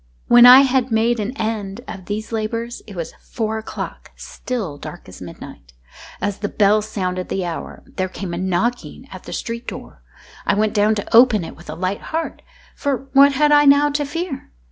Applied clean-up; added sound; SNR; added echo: none; none; none; none.